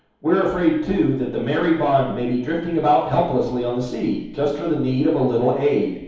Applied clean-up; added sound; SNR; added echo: none; none; none; reverberation time 2.2 s.